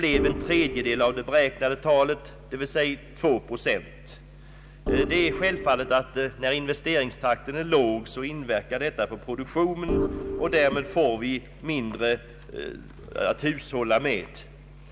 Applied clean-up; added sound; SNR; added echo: none; Organ; 3 dB; none.